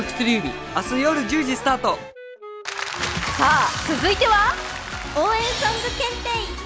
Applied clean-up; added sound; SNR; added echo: none; Wind instrument, woodwind instrument; 19 dB; none.